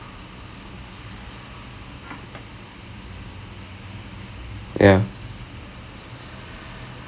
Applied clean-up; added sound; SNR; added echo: none; none; none; none.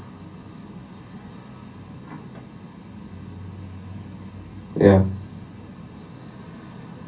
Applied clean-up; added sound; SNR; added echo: none; none; none; reverberation time 0.3 s.